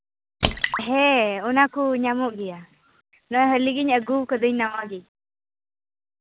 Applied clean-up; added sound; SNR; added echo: none; Drip / Splash, splatter; 7 dB; none.